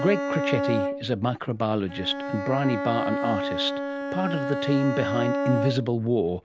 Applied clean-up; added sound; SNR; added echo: none; Bowed string instrument; 3 dB; none.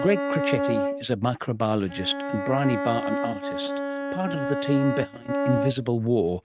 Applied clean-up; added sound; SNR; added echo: neural mask model RNNoise.